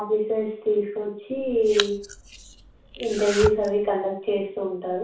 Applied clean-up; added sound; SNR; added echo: none; Domestic sounds, home sounds; 9 dB; reverberation time 0.4 s.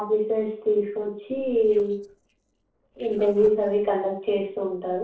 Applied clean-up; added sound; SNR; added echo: neural separator model SepFormer DNS4.